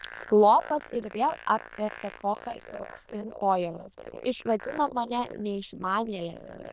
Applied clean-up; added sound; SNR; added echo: neural diffusion model UNIVERSE++.